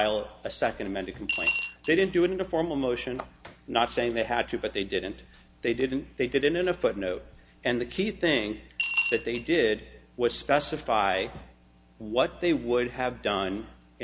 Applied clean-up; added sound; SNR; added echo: none; Coin (dropping) / Glass; 3 dB; none.